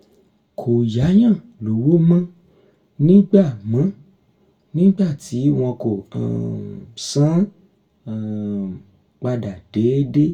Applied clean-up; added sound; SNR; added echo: none; none; none; reverberation time 0.2 s.